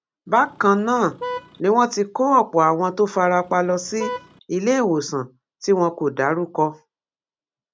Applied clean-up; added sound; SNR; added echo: none; Vehicle horn, car horn, honking; 13 dB; none.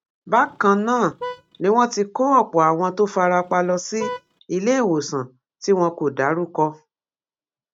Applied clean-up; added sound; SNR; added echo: neural mask model RNNoise.